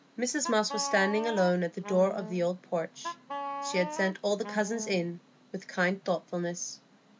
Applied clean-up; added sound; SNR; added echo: none; Wind instrument, woodwind instrument; 9 dB; none.